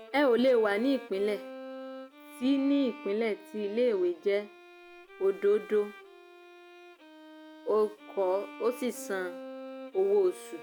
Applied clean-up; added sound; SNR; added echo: none; Bowed string instrument; 16 dB; none.